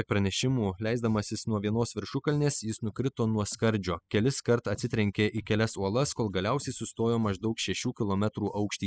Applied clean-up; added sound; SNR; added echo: classical method spectral subtraction.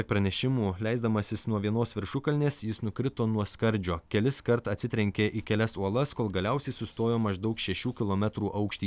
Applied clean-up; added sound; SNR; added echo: none; none; none; none.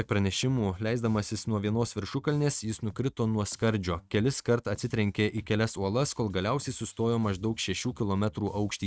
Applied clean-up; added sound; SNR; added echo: neural mask model RNNoise.